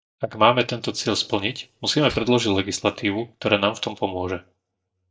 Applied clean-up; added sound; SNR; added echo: neural mask model DeepFilterNet 3.